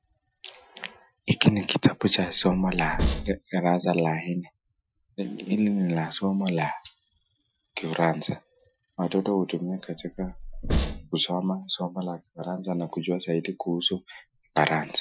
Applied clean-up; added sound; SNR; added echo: classical method Wiener filter.